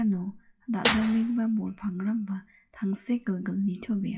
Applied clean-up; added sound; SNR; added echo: classical method WPE with log-MMSE.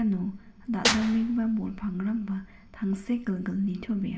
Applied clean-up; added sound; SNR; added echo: none; Clapping / Drum kit; 5 dB; reverberation time 1.3 s.